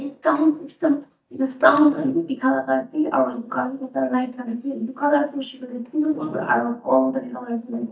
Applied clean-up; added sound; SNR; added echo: neural mask model DeepFilterNet 3.